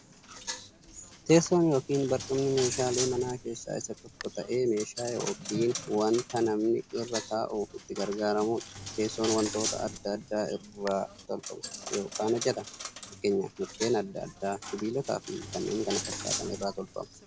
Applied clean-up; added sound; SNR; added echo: none; Coin (dropping); 10 dB; none.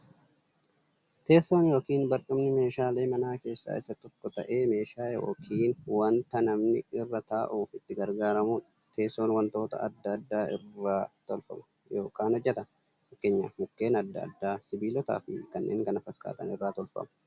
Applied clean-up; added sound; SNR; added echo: none; none; none; none.